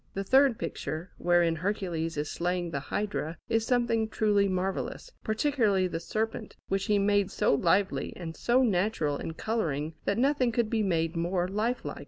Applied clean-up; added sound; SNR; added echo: none; none; none; none.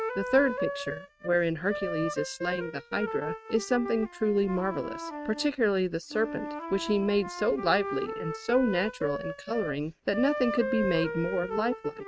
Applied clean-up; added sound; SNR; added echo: neural mask model RNNoise.